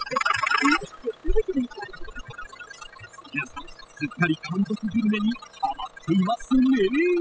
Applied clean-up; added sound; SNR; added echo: classical method spectral subtraction.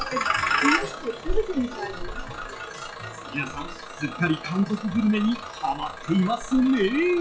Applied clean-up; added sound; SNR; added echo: classical method log-MMSE.